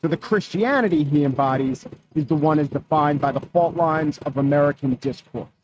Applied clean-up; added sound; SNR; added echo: neural mask model RNNoise.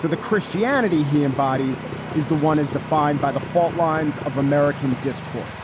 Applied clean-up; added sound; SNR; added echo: none; Bird vocalization, bird call, bird song + Motorcycle; 10 dB; none.